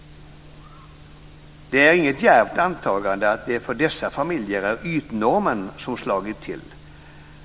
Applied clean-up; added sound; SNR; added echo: none; none; none; none.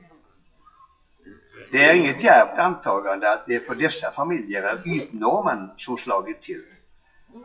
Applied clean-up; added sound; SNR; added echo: classical method WPE with log-MMSE.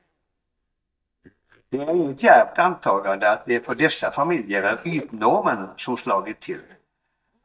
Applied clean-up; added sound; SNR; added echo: neural mask model DeepFilterNet 3.